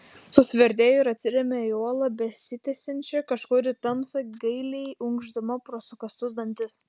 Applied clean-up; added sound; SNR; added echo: none; none; none; none.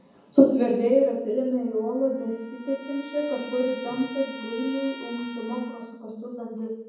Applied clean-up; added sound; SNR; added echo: none; Trumpet; 19 dB; reverberation time 1.2 s.